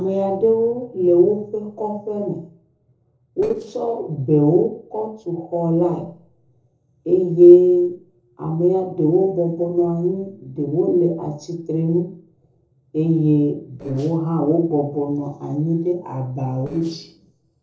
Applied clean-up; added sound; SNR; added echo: neural separator model SepFormer DNS4.